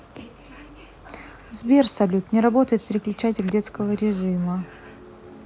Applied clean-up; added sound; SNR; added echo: none; none; none; none.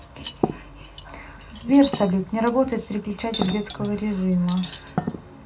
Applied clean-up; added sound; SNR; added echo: none; Cutlery, silverware; 7 dB; reverberation time 0.2 s.